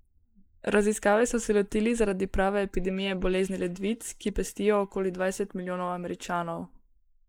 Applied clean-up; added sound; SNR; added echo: neural mask model Resemble Enhance denoiser.